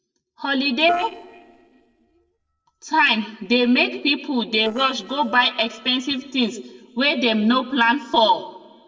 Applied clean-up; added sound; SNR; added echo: neural separator model SepFormer DNS4.